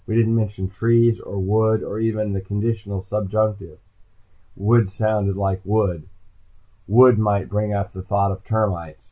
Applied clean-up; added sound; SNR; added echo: none; none; none; none.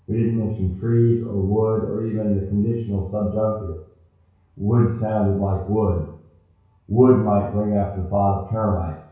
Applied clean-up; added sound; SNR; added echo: none; none; none; reverberation time 0.6 s.